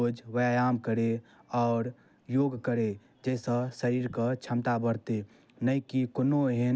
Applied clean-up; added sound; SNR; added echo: none; none; none; none.